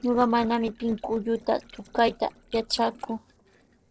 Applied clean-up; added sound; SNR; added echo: neural separator model SepFormer DNS4.